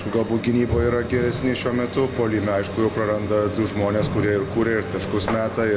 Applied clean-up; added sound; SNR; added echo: none; none; none; none.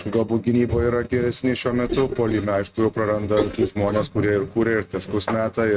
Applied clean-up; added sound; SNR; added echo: neural mask model RNNoise.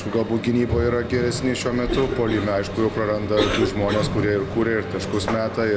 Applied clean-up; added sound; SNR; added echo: none; Cough; 10 dB; none.